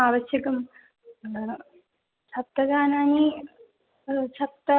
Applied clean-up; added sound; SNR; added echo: none; none; none; none.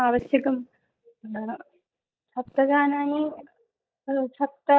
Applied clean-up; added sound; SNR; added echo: neural mask model DeepFilterNet 3.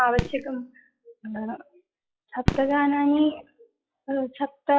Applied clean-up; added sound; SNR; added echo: classical method log-MMSE.